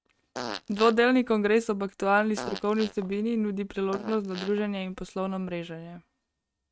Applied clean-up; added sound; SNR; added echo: neural mask model RNNoise.